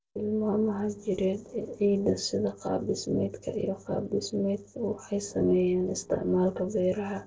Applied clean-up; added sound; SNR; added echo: neural separator model SepFormer DNS4.